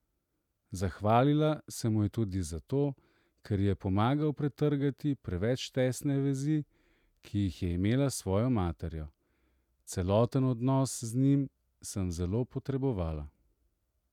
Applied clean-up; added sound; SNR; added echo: none; none; none; none.